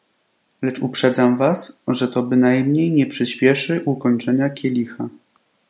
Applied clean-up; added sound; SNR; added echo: none; none; none; none.